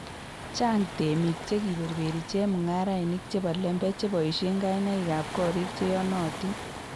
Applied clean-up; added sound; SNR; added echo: none; Waves, surf; 10 dB; none.